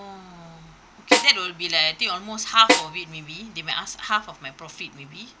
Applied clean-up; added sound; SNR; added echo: none; Snare drum; -1 dB; none.